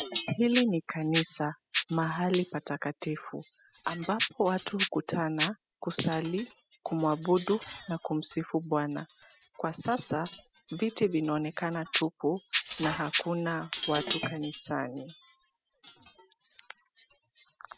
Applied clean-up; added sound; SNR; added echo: classical method spectral subtraction.